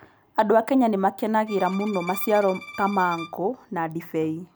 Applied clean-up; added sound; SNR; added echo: none; Bowed string instrument; 16 dB; none.